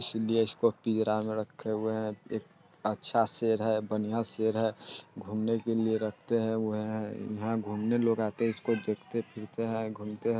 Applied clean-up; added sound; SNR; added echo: none; none; none; none.